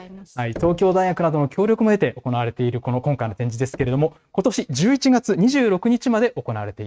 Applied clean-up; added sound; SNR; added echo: neural mask model RNNoise.